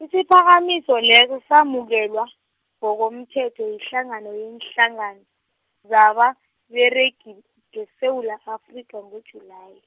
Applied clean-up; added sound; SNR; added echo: none; none; none; none.